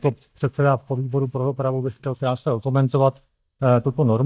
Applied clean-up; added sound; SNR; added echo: neural mask model DeepFilterNet 3.